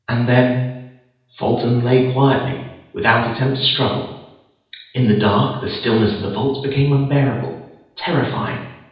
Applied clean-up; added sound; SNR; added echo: none; none; none; reverberation time 0.8 s.